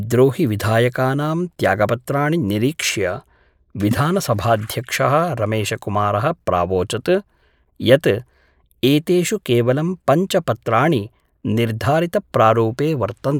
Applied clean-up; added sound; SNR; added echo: neural mask model Resemble Enhance denoiser.